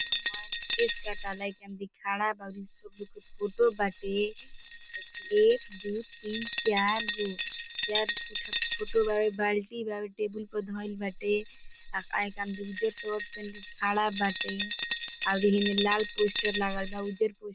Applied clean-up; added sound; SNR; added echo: none; Glass; 6 dB; none.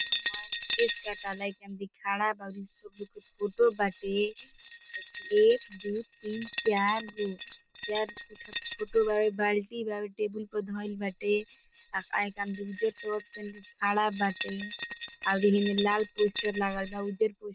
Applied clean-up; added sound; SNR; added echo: neural mask model RNNoise.